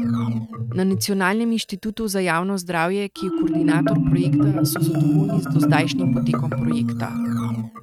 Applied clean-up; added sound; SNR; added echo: neural mask model RNNoise.